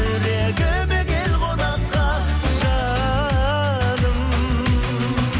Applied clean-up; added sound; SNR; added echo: none; none; none; none.